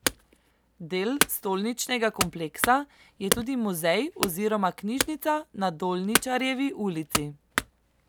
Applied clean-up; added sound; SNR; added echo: none; Wood / Domestic sounds, home sounds; 4 dB; none.